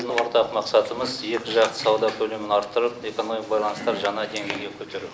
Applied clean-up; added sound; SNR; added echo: none; none; none; none.